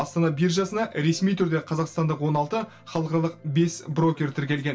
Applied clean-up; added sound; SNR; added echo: none; none; none; reverberation time 0.2 s.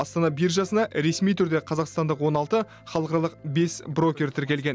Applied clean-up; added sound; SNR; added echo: none; none; none; none.